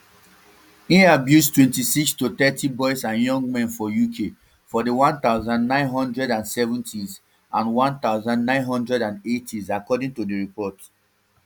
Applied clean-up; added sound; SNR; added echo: none; none; none; none.